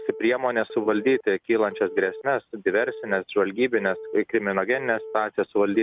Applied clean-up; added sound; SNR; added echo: none; Telephone; 16 dB; none.